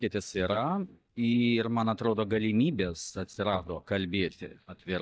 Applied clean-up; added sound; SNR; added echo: neural mask model DeepFilterNet 3.